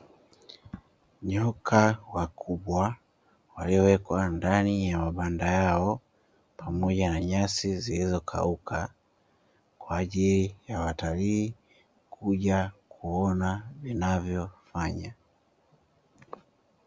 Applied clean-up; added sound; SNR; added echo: none; none; none; none.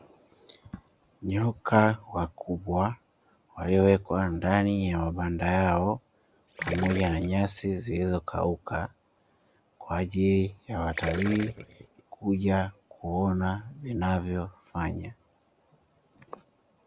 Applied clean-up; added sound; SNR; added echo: none; Gurgling; 10 dB; none.